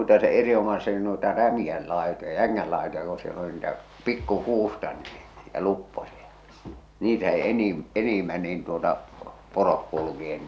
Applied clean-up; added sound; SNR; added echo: none; none; none; none.